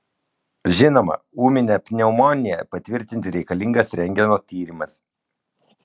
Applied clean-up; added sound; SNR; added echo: none; none; none; none.